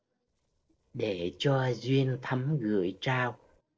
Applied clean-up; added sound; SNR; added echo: neural separator model SepFormer DNS4.